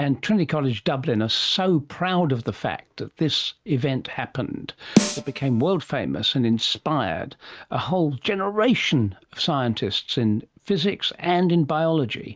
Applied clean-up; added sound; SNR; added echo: neural mask model RNNoise.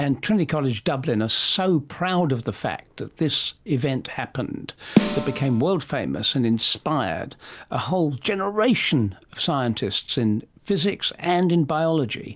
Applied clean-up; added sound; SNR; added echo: none; Snare drum; 3 dB; none.